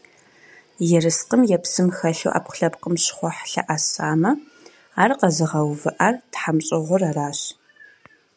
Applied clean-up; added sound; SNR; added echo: none; none; none; none.